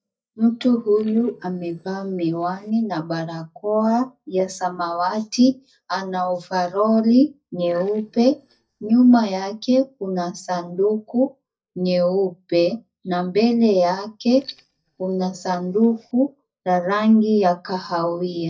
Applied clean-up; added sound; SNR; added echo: neural mask model DeepFilterNet 3.